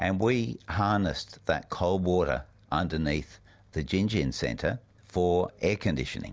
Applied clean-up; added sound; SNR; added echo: none; none; none; none.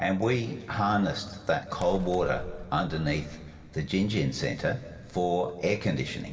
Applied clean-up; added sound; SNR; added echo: none; Bird; 16 dB; reverberation time 2.5 s.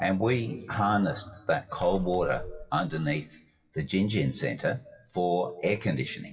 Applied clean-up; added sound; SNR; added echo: classical method WPE with log-MMSE.